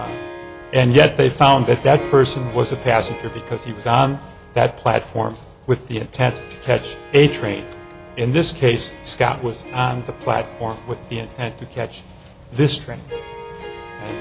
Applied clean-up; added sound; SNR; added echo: none; Harp; 17 dB; none.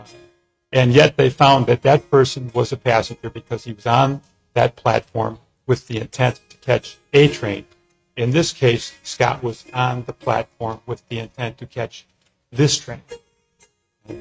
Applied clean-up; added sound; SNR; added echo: neural mask model RNNoise.